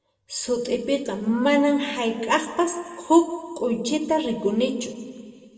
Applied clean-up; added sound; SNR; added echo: none; none; none; reverberation time 1.7 s.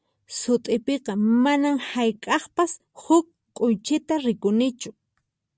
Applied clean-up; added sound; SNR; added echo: none; none; none; none.